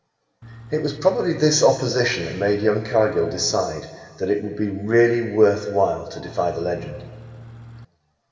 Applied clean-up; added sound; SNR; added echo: none; Engine / Truck; 18 dB; reverberation time 1.9 s.